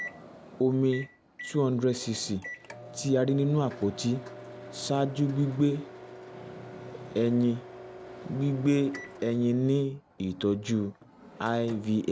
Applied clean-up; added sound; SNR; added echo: none; Microwave oven; 16 dB; none.